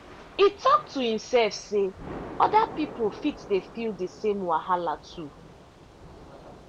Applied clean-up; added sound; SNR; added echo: none; Thunder / Rain; 16 dB; none.